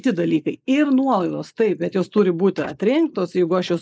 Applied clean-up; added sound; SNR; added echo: neural mask model Resemble Enhance denoiser.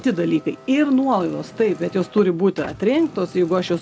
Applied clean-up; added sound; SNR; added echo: none; Car + Purr; 20 dB; none.